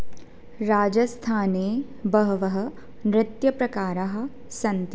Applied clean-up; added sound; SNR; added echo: none; none; none; none.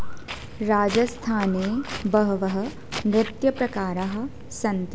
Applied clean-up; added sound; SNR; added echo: none; Walk, footsteps; 13 dB; none.